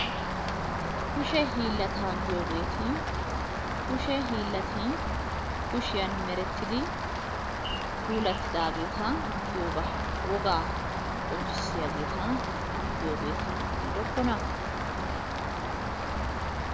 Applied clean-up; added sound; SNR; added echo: none; Rain; -3 dB; none.